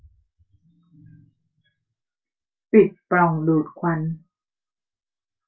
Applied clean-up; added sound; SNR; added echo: none; none; none; reverberation time 0.2 s.